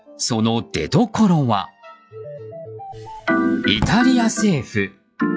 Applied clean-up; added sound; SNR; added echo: classical method log-MMSE.